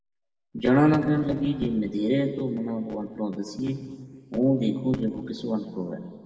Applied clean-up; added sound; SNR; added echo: none; none; none; reverberation time 2.0 s.